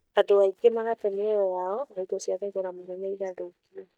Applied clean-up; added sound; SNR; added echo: neural mask model DeepFilterNet 3.